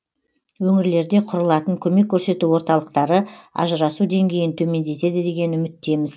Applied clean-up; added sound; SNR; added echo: none; none; none; none.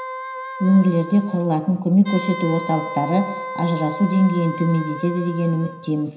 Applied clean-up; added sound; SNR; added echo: none; Wind instrument, woodwind instrument; 11 dB; reverberation time 0.9 s.